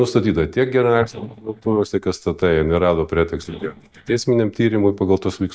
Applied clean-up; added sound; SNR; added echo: neural mask model DeepFilterNet 3.